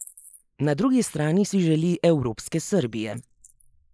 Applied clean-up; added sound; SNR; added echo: neural mask model Resemble Enhance denoiser.